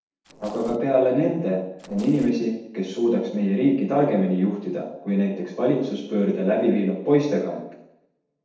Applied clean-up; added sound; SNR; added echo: neural separator model SepFormer DNS4.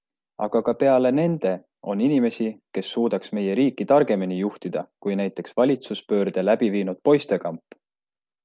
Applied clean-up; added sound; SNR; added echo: none; none; none; none.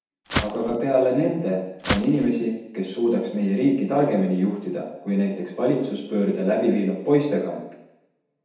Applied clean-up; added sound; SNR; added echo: none; Walk, footsteps; 4 dB; reverberation time 0.8 s.